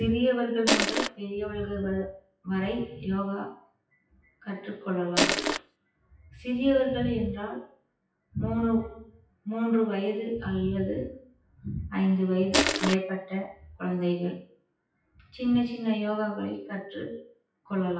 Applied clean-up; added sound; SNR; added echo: classical method WPE with log-MMSE.